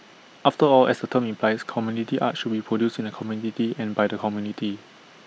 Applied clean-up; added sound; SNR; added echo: none; none; none; none.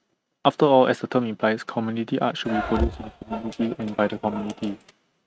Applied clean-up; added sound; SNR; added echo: neural mask model RNNoise.